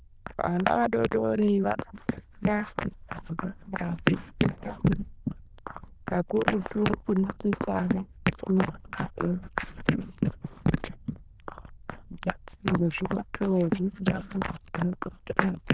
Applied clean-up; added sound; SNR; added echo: neural diffusion model UNIVERSE++.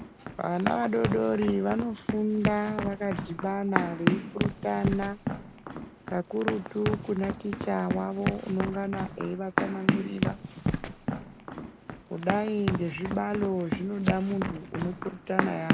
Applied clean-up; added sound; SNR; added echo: none; Run; 2 dB; none.